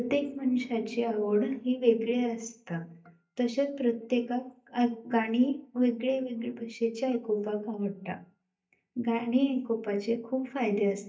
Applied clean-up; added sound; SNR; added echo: neural mask model DeepFilterNet 3.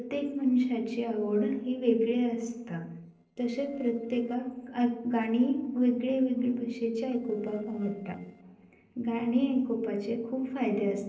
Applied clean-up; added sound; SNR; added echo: neural separator model SepFormer DNS4.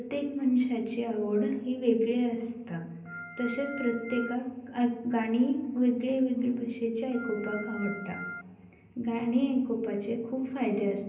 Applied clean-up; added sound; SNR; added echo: none; Organ; 11 dB; reverberation time 0.6 s.